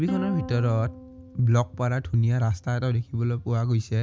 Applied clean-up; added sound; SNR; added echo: none; Plucked string instrument; 16 dB; none.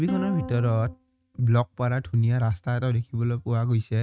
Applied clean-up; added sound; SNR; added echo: neural mask model RNNoise.